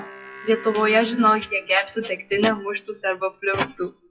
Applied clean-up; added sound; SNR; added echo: classical method WPE with log-MMSE.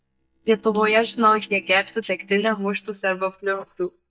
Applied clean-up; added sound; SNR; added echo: neural mask model DeepFilterNet 3.